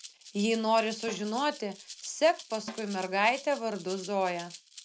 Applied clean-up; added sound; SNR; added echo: none; Rattle (instrument) + Snare drum; 17 dB; none.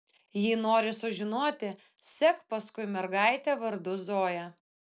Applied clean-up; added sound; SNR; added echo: none; none; none; none.